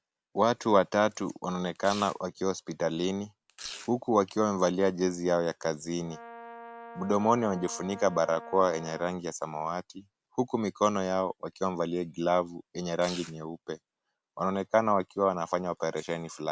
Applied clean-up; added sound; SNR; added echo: none; Domestic sounds, home sounds + Brass instrument; 16 dB; none.